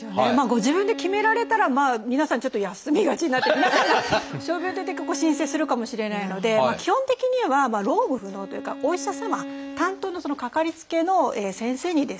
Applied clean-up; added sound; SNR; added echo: none; Bowed string instrument; 16 dB; none.